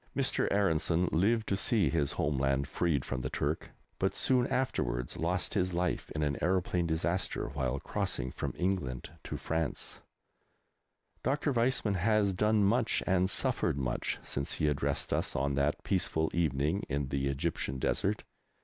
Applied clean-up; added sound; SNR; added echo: none; none; none; none.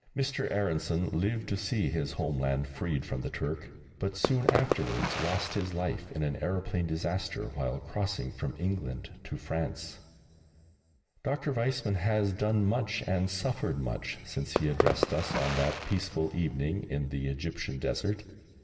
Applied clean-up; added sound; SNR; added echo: none; Fireworks; 1 dB; reverberation time 2.9 s.